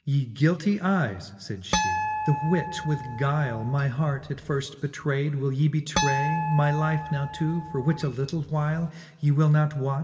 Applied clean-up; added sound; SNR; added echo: none; Harp; 6 dB; reverberation time 1.6 s.